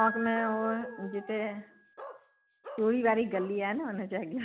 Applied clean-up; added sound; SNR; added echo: none; Bark + Piano; 13 dB; none.